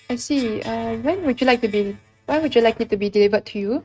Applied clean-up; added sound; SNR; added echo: neural mask model RNNoise.